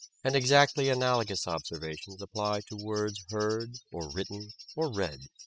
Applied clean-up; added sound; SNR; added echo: classical method spectral subtraction.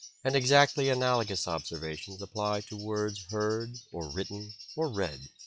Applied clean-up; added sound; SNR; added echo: classical method log-MMSE.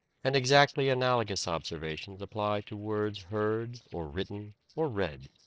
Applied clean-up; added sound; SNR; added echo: neural separator model SepFormer DNS4.